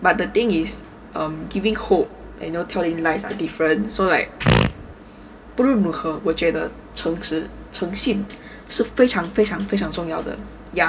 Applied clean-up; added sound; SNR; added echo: none; Fart; -4 dB; reverberation time 1.9 s.